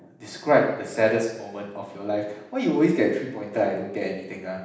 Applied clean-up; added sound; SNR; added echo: none; none; none; reverberation time 0.9 s.